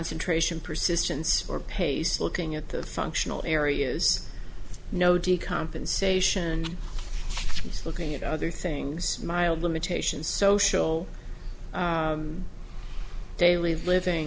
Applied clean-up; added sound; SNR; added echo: none; none; none; none.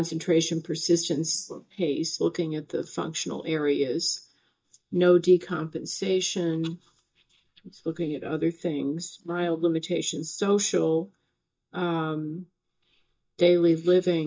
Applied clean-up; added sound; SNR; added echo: neural mask model DeepFilterNet 3.